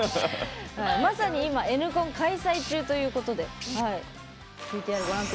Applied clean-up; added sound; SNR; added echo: none; Tools; 14 dB; none.